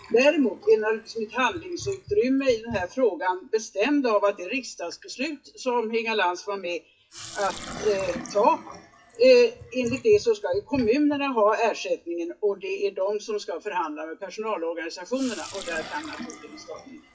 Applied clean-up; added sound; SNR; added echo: classical method WPE with log-MMSE.